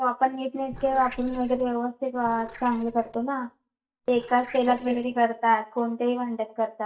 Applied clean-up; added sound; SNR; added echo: neural mask model DeepFilterNet 3.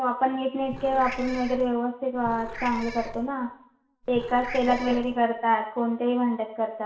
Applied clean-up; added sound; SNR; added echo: none; Meow / Purr; 12 dB; reverberation time 0.7 s.